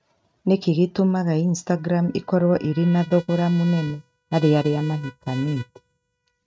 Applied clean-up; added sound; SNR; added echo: neural mask model RNNoise.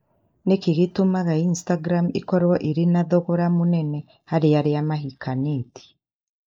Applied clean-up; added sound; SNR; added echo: neural mask model Resemble Enhance denoiser.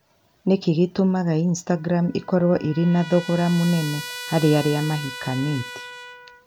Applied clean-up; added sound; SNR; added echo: none; Trumpet; 15 dB; none.